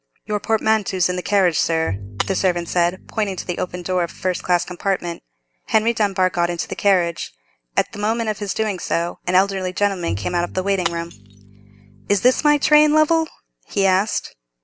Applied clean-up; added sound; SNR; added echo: none; Shatter + Bowed string instrument; 12 dB; none.